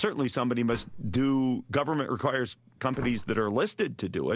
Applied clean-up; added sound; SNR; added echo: none; Slam; 15 dB; none.